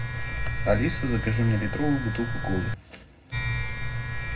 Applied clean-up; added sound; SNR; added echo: none; Domestic sounds, home sounds; 0 dB; reverberation time 0.3 s.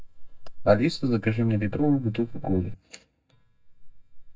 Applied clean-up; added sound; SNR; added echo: neural mask model DeepFilterNet 3.